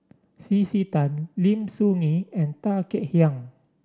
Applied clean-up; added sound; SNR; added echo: none; none; none; none.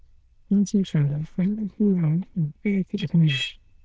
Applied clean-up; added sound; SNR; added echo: neural diffusion model UNIVERSE++.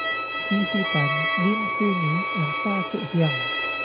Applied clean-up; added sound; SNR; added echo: none; Bowed string instrument + Wind instrument, woodwind instrument; 0 dB; none.